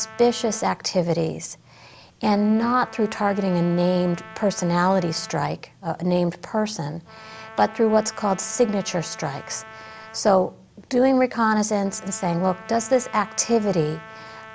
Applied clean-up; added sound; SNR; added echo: none; Trumpet; 20 dB; none.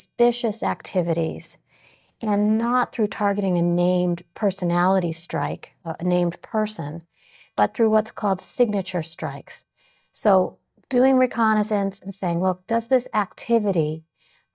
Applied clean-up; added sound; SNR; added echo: neural mask model DeepFilterNet 3.